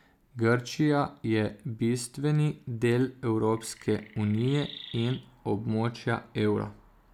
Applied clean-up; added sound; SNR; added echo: none; Chirp, tweet; 18 dB; none.